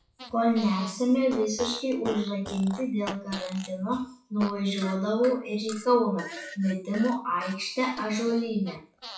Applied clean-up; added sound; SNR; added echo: classical method WPE with log-MMSE.